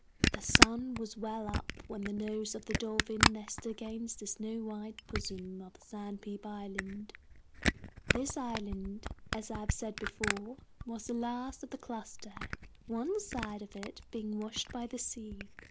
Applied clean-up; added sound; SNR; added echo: none; Camera; -3 dB; none.